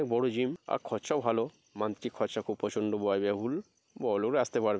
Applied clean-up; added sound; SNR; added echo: none; none; none; none.